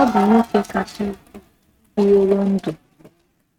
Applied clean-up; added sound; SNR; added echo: neural mask model RNNoise.